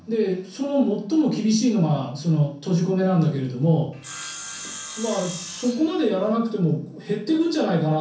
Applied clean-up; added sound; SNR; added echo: none; Sawing; 13 dB; reverberation time 0.6 s.